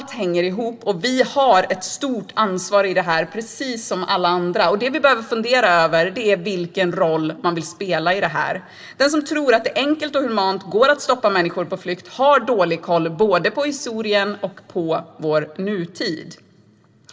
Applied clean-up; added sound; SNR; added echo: none; none; none; reverberation time 0.9 s.